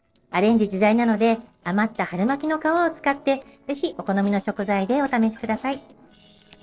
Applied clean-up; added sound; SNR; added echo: neural separator model SepFormer DNS4.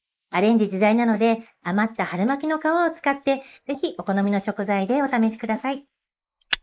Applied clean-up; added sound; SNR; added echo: neural mask model Resemble Enhance denoiser.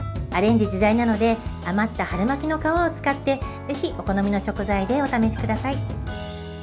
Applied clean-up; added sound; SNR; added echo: none; none; none; none.